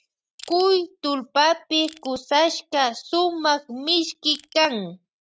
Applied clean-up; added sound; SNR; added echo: neural mask model RNNoise.